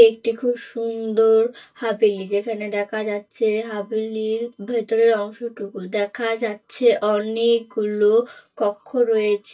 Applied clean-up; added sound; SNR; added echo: neural mask model DeepFilterNet 3.